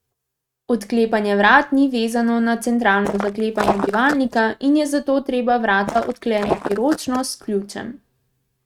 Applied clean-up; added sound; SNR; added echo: neural mask model RNNoise.